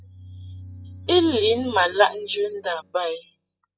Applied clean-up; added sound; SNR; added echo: classical method spectral subtraction.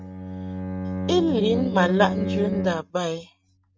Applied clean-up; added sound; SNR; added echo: neural mask model RNNoise.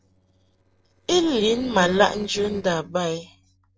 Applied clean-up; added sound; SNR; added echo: neural separator model SepFormer DNS4.